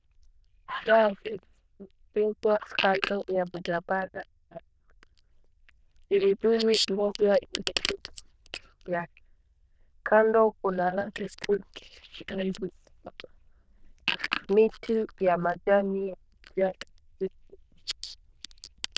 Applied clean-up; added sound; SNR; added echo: neural diffusion model UNIVERSE++.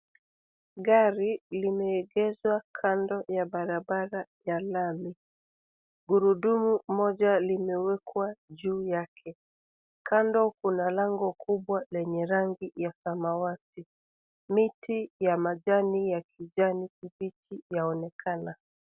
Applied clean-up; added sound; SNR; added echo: none; none; none; none.